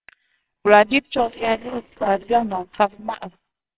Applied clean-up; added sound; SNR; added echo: neural separator model SepFormer WHAMR!.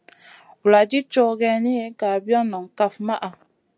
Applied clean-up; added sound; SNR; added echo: none; none; none; none.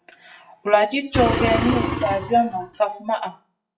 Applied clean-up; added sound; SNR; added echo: classical method WPE with log-MMSE.